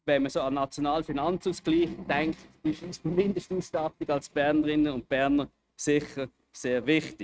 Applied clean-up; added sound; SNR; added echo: neural mask model RNNoise.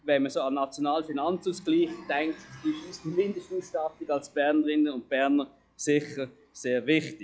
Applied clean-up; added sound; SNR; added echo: classical method log-MMSE.